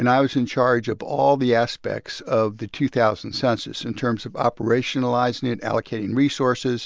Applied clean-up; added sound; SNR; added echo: none; none; none; none.